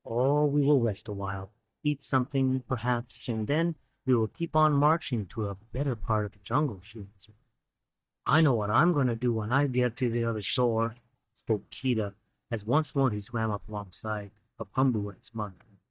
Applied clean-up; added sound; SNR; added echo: neural mask model DeepFilterNet 3.